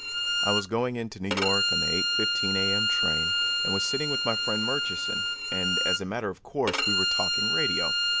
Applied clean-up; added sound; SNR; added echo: none; Bowed string instrument; -5 dB; none.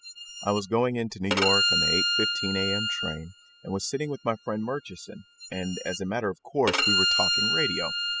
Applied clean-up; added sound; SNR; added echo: classical method spectral subtraction.